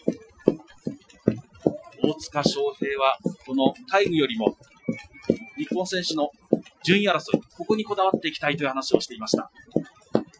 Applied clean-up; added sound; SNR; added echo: classical method Wiener filter.